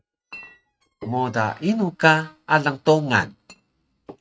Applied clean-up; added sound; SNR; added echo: neural mask model RNNoise.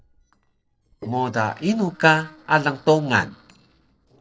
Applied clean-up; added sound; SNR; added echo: neural separator model SepFormer DNS4.